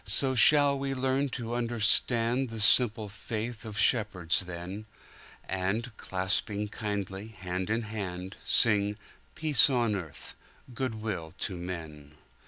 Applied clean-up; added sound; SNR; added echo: none; none; none; none.